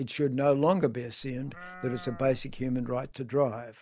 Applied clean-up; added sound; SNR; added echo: none; Livestock, farm animals, working animals; 15 dB; none.